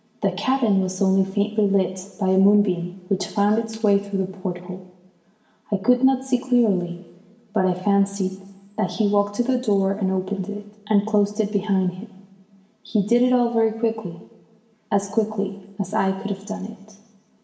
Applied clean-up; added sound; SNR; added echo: none; none; none; reverberation time 1.0 s.